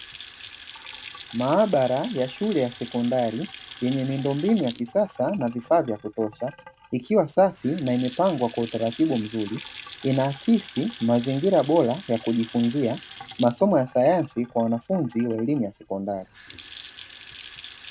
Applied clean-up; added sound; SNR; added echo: none; Sink (filling or washing) / Water tap, faucet / Splash, splatter; 19 dB; none.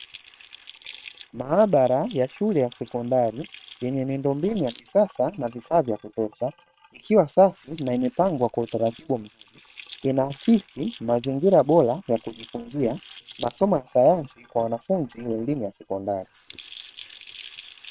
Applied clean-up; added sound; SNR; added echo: neural separator model SepFormer WHAM!.